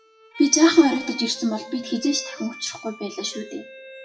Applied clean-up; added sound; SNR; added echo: classical method WPE with log-MMSE.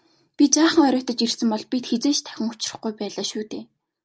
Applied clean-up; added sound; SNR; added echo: none; none; none; none.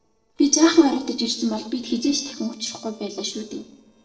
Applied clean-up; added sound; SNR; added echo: neural separator model SepFormer DNS4.